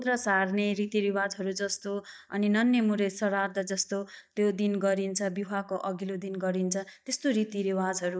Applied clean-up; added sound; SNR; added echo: neural mask model DeepFilterNet 3.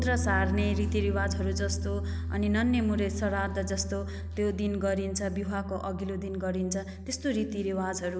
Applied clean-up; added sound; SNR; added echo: none; Piano; 3 dB; none.